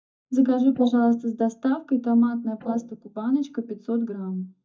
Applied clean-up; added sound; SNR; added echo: neural mask model DeepFilterNet 3.